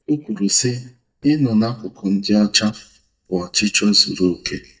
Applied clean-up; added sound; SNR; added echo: neural mask model DeepFilterNet 3.